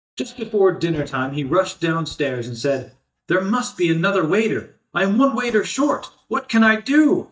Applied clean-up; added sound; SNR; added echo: neural mask model DeepFilterNet 3.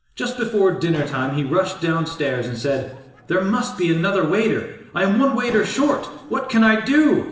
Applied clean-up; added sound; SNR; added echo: neural separator model SepFormer DNS4.